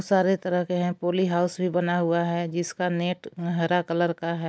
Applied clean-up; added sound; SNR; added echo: none; none; none; none.